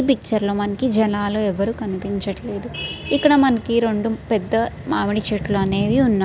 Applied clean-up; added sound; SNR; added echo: none; none; none; none.